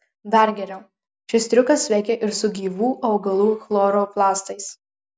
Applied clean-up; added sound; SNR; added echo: none; none; none; none.